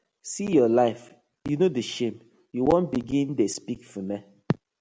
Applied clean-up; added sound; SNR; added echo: none; none; none; none.